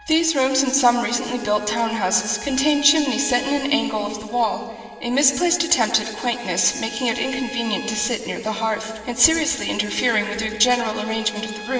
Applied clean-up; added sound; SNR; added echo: none; Trumpet; 17 dB; reverberation time 2.9 s.